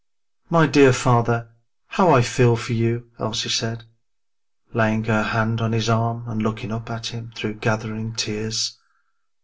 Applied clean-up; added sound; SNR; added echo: none; none; none; reverberation time 0.2 s.